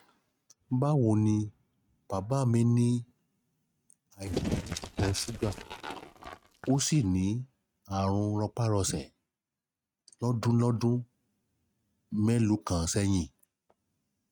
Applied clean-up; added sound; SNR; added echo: neural mask model RNNoise.